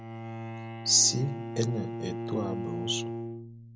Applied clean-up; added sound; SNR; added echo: none; Bowed string instrument; 5 dB; none.